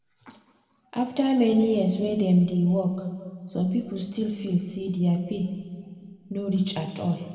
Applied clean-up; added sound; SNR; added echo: none; none; none; reverberation time 1.9 s.